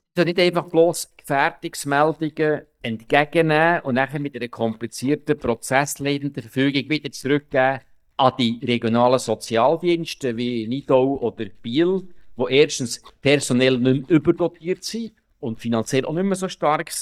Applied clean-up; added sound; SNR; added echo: neural mask model DeepFilterNet 3.